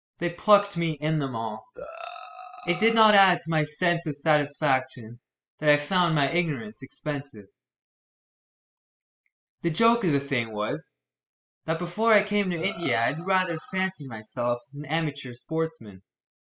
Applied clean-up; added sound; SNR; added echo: classical method spectral subtraction.